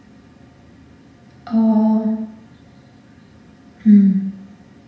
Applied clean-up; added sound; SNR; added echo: none; none; none; reverberation time 0.8 s.